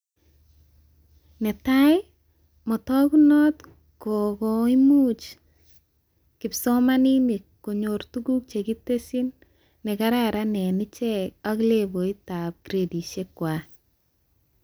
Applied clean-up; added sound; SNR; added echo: none; none; none; none.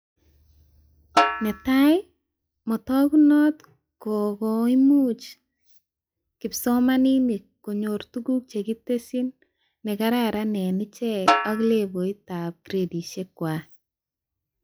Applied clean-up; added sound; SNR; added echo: classical method log-MMSE.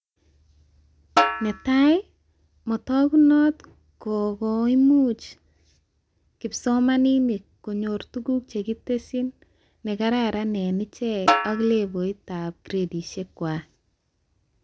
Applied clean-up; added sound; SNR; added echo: none; Snare drum; 3 dB; none.